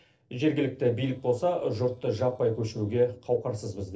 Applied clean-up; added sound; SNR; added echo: neural separator model SepFormer DNS4.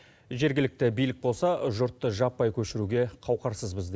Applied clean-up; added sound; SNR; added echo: none; none; none; none.